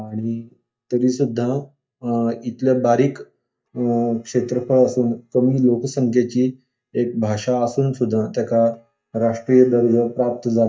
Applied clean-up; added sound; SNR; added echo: neural mask model DeepFilterNet 3.